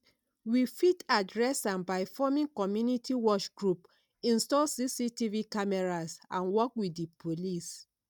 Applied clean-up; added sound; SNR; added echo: none; none; none; none.